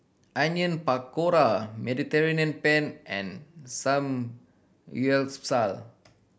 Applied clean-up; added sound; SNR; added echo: none; none; none; none.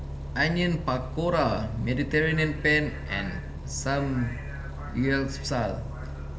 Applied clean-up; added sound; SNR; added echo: none; Bus; 7 dB; reverberation time 2.4 s.